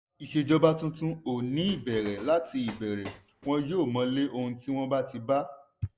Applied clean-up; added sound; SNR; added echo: none; Train; 18 dB; none.